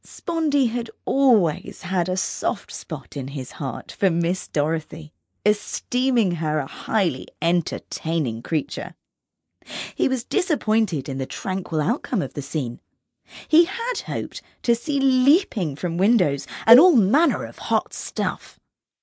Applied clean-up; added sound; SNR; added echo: neural mask model Resemble Enhance denoiser.